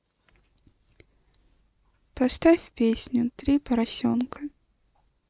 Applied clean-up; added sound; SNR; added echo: none; none; none; none.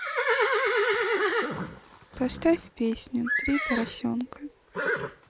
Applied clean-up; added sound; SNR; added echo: none; Livestock, farm animals, working animals; -2 dB; none.